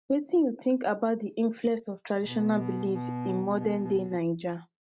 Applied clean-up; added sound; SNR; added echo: neural mask model RNNoise.